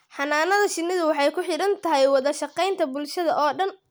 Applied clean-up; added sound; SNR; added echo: none; none; none; none.